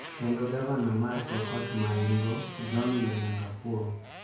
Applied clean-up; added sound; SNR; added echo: none; Motorcycle; 11 dB; reverberation time 0.5 s.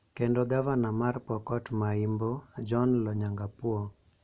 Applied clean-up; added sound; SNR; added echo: none; none; none; none.